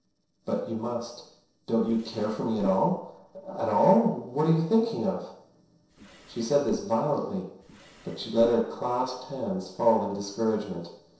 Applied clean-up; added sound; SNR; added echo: neural separator model SepFormer DNS4.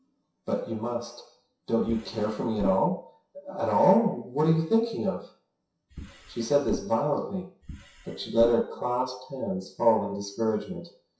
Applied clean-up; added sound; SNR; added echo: classical method WPE with log-MMSE.